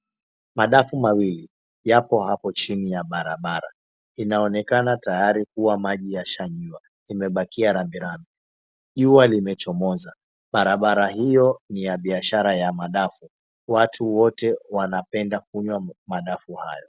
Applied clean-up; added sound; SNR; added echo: none; none; none; none.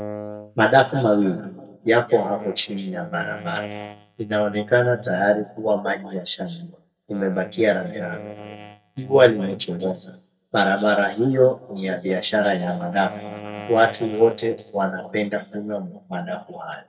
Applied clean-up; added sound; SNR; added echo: neural mask model DeepFilterNet 3.